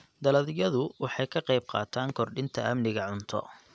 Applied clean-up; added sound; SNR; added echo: none; none; none; none.